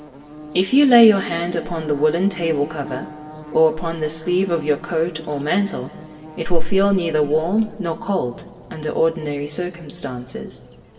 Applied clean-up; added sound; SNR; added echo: none; Buzz / Bird; 20 dB; reverberation time 1.7 s.